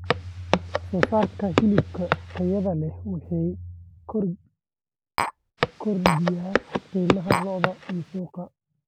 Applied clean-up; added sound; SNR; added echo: none; Walk, footsteps + Tap; -1 dB; none.